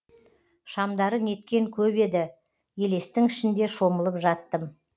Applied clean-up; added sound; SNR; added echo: none; none; none; none.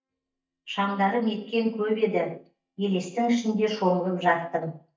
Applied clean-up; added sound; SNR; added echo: neural mask model DeepFilterNet 3.